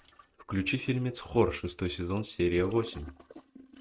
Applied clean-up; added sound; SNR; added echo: neural mask model RNNoise.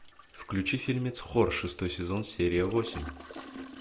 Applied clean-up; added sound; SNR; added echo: none; Toilet flush; 17 dB; none.